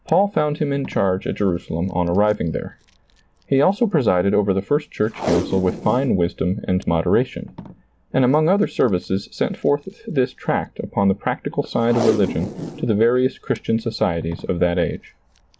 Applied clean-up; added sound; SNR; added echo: none; Packing tape, duct tape; 14 dB; none.